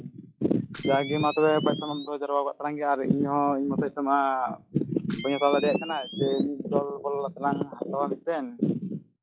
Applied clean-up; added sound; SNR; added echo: classical method log-MMSE.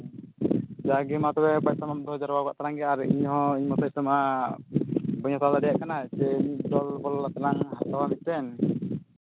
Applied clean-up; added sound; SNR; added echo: none; none; none; none.